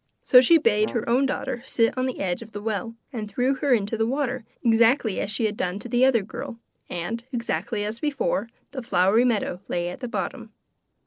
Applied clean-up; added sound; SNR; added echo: neural separator model SepFormer DNS4.